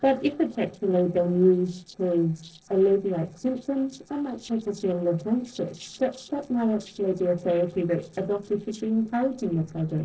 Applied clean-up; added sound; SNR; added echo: neural separator model SepFormer DNS4.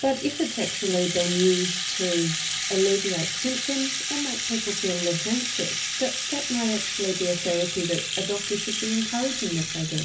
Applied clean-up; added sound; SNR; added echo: none; Rattle (instrument); 2 dB; reverberation time 0.4 s.